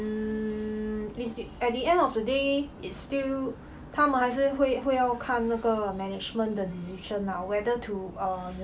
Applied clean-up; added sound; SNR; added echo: none; none; none; none.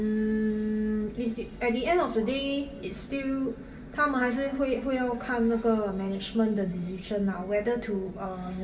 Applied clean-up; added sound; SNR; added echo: none; none; none; reverberation time 1.8 s.